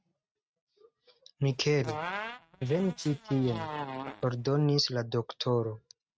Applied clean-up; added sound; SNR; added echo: neural mask model RNNoise.